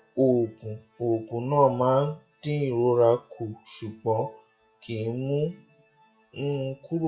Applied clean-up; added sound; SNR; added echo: classical method WPE with log-MMSE.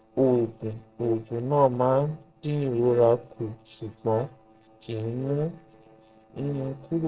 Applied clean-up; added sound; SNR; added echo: neural separator model SepFormer DNS4.